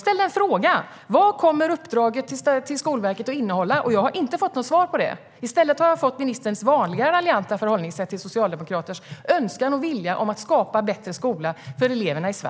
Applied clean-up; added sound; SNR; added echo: none; none; none; none.